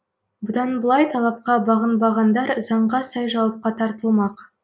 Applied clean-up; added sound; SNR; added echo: none; none; none; none.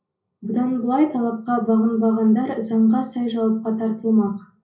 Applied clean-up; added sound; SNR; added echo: none; none; none; reverberation time 0.5 s.